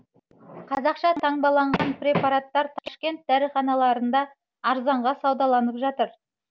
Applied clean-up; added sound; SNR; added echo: none; none; none; none.